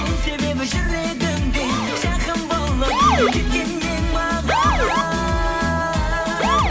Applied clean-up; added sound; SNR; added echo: none; Motor vehicle (road) / Siren; 5 dB; reverberation time 2.6 s.